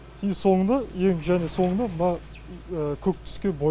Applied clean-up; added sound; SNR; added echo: none; Sliding door; 19 dB; none.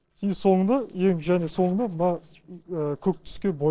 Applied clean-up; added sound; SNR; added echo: neural separator model SepFormer DNS4.